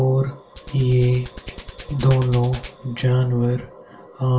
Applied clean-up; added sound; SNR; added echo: none; Hands; 15 dB; reverberation time 0.2 s.